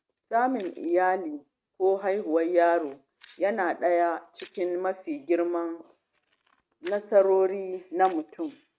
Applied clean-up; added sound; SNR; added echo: neural mask model RNNoise.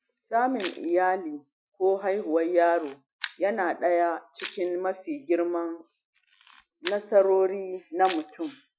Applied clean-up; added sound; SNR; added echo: classical method Wiener filter.